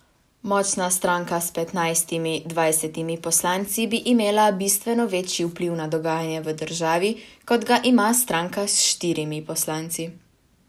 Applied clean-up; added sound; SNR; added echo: none; none; none; none.